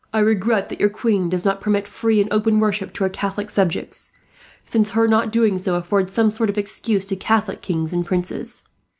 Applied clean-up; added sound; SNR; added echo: none; none; none; none.